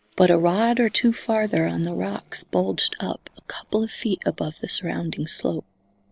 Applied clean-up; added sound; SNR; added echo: neural separator model SepFormer DNS4.